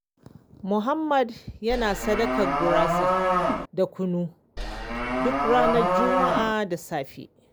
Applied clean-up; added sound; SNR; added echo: none; Livestock, farm animals, working animals; -3 dB; none.